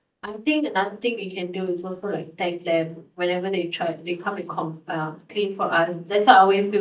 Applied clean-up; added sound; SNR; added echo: neural mask model DeepFilterNet 3.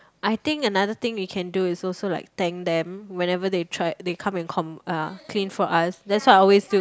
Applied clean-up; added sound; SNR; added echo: none; none; none; none.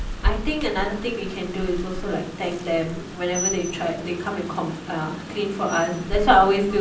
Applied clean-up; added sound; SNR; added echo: none; Rain; 6 dB; reverberation time 0.6 s.